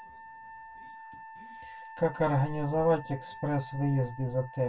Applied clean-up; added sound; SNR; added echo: none; Wind instrument, woodwind instrument; 15 dB; reverberation time 0.1 s.